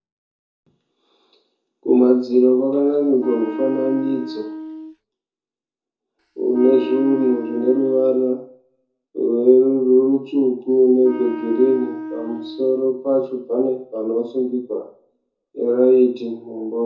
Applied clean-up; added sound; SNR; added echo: none; Wind instrument, woodwind instrument; 11 dB; reverberation time 0.6 s.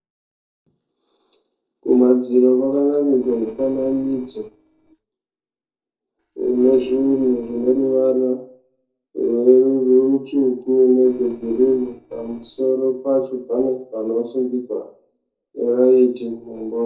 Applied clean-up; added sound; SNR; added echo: neural separator model SepFormer DNS4.